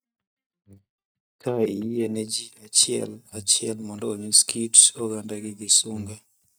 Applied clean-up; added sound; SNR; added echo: neural mask model DeepFilterNet 3.